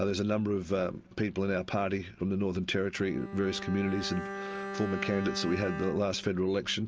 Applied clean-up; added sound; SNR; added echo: none; Bowed string instrument; 11 dB; none.